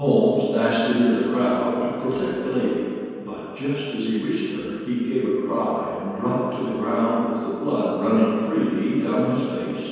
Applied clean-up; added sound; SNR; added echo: none; none; none; reverberation time 2.1 s.